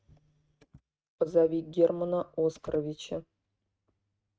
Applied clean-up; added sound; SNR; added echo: neural mask model RNNoise.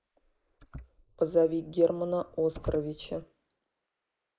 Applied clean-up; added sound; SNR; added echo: neural mask model Resemble Enhance denoiser.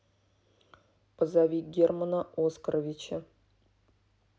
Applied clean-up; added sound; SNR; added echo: none; none; none; none.